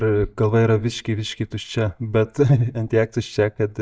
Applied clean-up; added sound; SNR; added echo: neural mask model DeepFilterNet 3.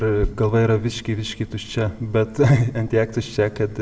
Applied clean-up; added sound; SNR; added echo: none; Chewing, mastication; 14 dB; reverberation time 0.7 s.